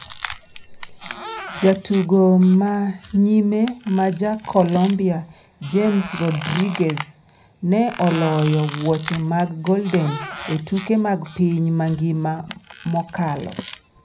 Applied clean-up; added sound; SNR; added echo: none; Squeak; 13 dB; reverberation time 0.5 s.